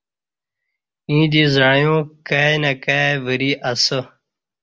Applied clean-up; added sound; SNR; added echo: none; none; none; none.